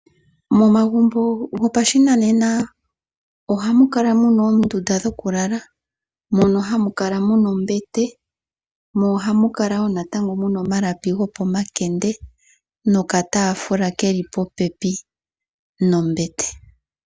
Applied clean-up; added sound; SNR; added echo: none; none; none; none.